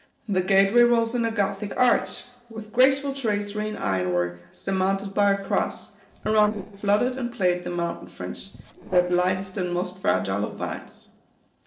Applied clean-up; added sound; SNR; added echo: neural separator model SepFormer DNS4.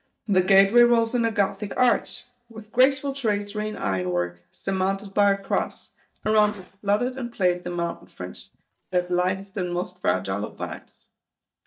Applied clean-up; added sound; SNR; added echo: neural mask model DeepFilterNet 3.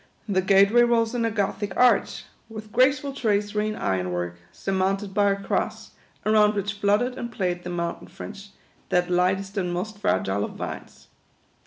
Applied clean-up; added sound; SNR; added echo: none; none; none; none.